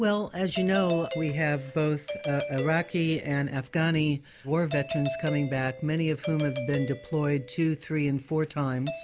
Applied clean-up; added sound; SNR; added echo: none; Doorbell; 11 dB; none.